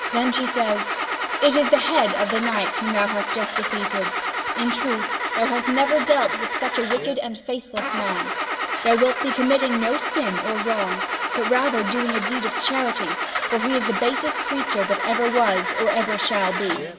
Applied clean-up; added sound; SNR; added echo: none; Engine starting / Car; 2 dB; reverberation time 1.5 s.